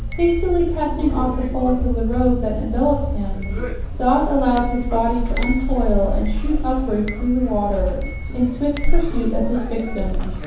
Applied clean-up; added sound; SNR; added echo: none; Chink, clink; 0 dB; reverberation time 0.9 s.